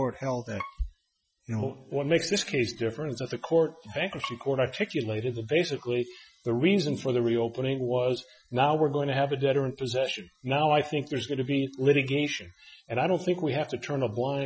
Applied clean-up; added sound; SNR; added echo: classical method Wiener filter.